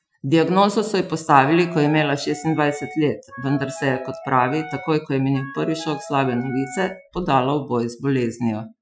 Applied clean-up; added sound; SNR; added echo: classical method Wiener filter.